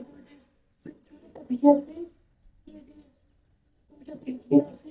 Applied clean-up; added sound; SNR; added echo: neural mask model DeepFilterNet 3.